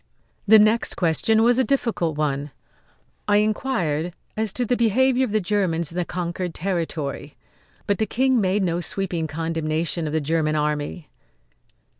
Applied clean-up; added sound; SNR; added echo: none; none; none; none.